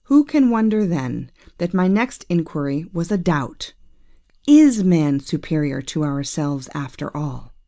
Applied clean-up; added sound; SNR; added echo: none; none; none; none.